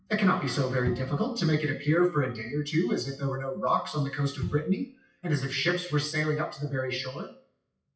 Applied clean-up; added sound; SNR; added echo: classical method WPE with log-MMSE.